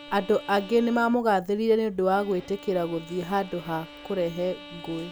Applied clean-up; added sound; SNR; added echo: none; Bowed string instrument; 19 dB; none.